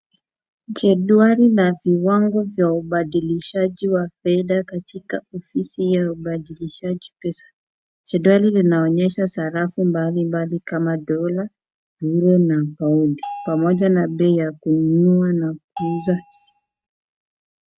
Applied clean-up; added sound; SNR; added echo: neural mask model RNNoise.